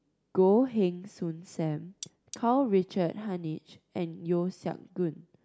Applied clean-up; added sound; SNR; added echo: none; Cutlery, silverware; 18 dB; none.